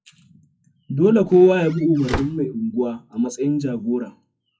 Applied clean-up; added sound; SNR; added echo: classical method WPE with log-MMSE.